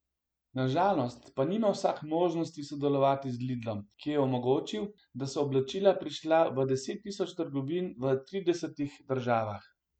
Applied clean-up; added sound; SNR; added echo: none; none; none; none.